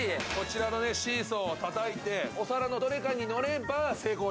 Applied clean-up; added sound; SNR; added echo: none; none; none; none.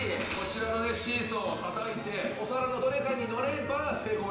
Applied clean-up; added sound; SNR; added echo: none; none; none; reverberation time 1.1 s.